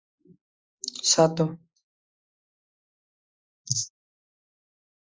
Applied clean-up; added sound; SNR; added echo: neural mask model Resemble Enhance denoiser.